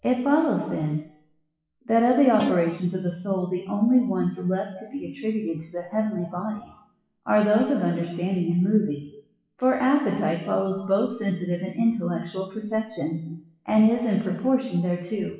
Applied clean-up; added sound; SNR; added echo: classical method WPE with log-MMSE.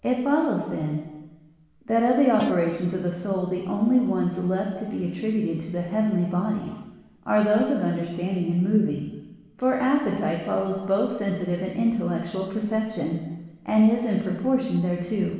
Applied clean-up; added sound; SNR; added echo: none; Guitar; 11 dB; reverberation time 1.2 s.